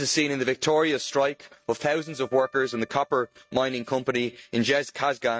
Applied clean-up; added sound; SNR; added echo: neural mask model RNNoise.